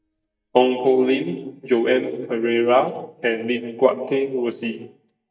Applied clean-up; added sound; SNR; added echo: neural mask model DeepFilterNet 3.